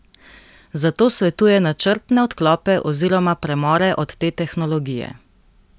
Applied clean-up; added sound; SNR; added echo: none; none; none; none.